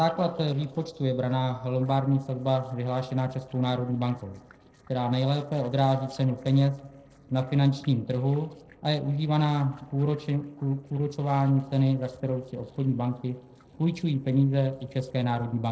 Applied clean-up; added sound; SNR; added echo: neural separator model SepFormer DNS4.